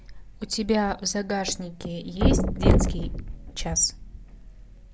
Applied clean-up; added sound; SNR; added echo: none; Thump, thud; -3 dB; none.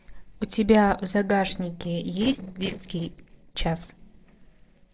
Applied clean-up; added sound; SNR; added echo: neural separator model SepFormer DNS4.